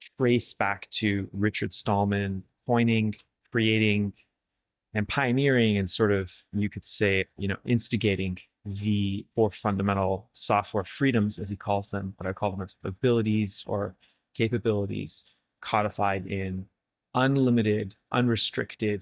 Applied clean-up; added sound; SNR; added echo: neural mask model DeepFilterNet 3.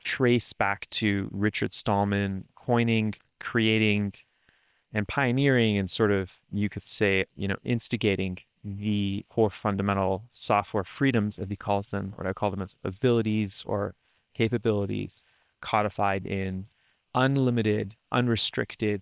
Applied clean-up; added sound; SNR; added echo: neural separator model SepFormer WHAM!.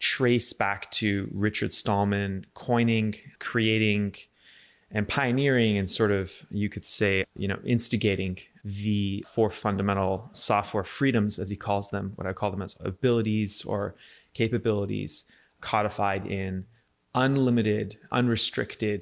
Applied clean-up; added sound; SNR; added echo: none; none; none; none.